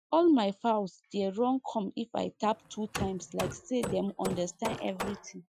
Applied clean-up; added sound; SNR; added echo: classical method Wiener filter.